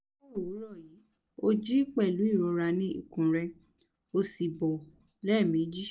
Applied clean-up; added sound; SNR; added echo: none; none; none; none.